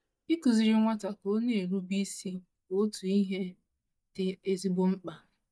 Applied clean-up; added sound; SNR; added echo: neural mask model DeepFilterNet 3.